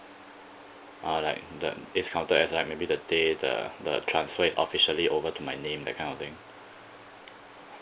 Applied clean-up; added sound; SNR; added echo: none; none; none; none.